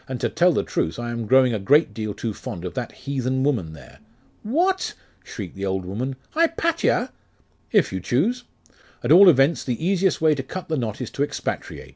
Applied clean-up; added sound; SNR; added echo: none; none; none; none.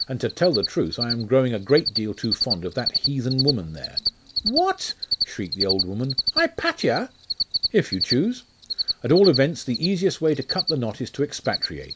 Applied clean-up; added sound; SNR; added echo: none; Cricket; 5 dB; none.